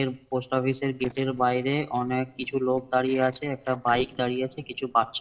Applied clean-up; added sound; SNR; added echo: neural separator model SepFormer DNS4.